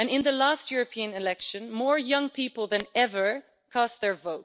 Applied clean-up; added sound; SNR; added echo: neural separator model SepFormer DNS4.